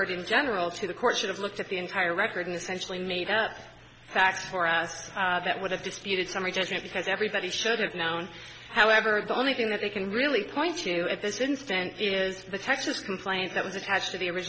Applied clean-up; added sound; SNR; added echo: none; none; none; none.